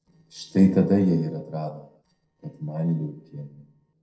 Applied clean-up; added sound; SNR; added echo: neural separator model SepFormer DNS4.